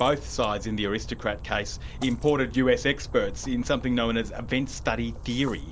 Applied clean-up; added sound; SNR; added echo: none; Splash, splatter; 10 dB; none.